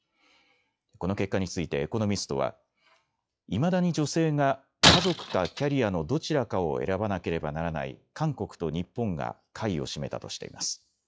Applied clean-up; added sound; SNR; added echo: classical method log-MMSE.